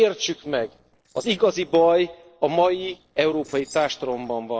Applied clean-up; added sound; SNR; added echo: neural separator model SepFormer DNS4.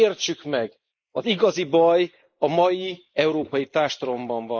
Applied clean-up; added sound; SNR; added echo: neural mask model Resemble Enhance denoiser.